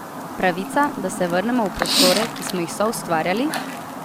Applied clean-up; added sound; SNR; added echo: none; Chirp, tweet; 3 dB; none.